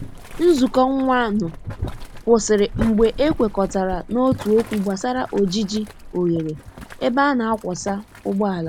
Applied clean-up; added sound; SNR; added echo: none; Boiling; 13 dB; none.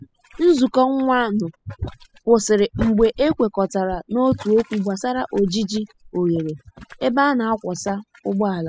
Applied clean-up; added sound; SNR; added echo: classical method spectral subtraction.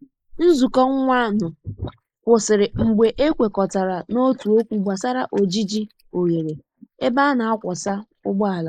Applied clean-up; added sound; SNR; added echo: neural mask model Resemble Enhance denoiser.